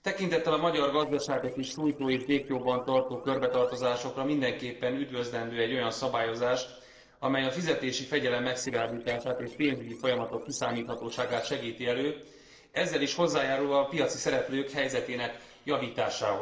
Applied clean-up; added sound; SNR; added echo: neural separator model SepFormer DNS4.